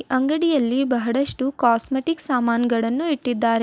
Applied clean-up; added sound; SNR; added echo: none; none; none; none.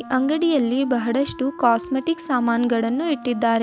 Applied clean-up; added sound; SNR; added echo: none; Wind instrument, woodwind instrument; 16 dB; none.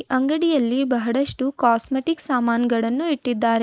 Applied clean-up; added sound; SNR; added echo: neural mask model Resemble Enhance denoiser.